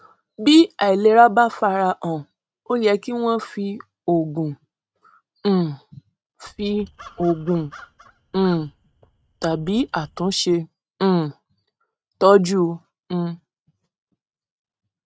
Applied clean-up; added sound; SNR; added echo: neural mask model RNNoise.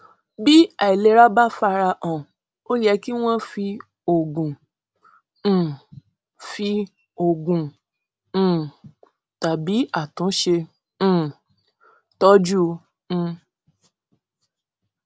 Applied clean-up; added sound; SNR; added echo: none; none; none; none.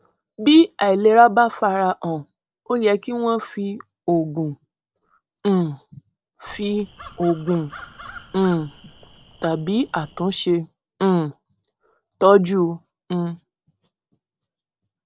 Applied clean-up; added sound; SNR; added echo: neural separator model SepFormer DNS4.